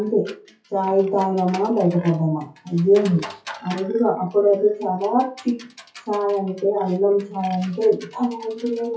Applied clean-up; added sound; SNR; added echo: classical method WPE with log-MMSE.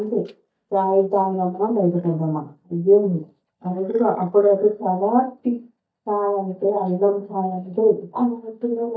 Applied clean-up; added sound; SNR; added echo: neural mask model DeepFilterNet 3.